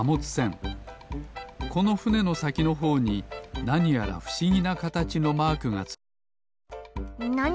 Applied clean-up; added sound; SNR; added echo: none; none; none; none.